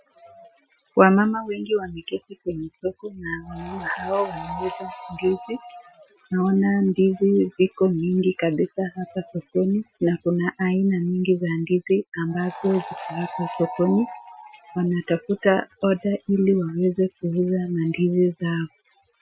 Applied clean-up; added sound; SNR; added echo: classical method Wiener filter.